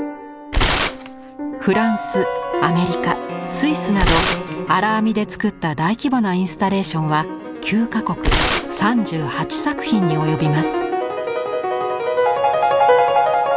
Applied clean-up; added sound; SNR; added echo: none; Tearing; 2 dB; none.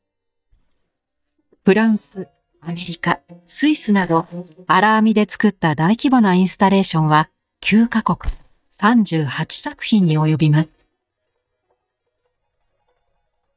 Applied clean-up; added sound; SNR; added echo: neural mask model DeepFilterNet 3.